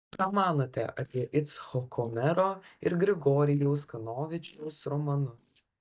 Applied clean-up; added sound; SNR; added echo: neural mask model DeepFilterNet 3.